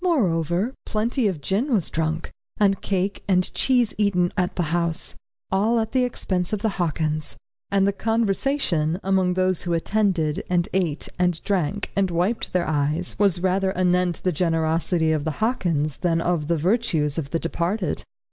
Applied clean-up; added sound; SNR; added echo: none; none; none; none.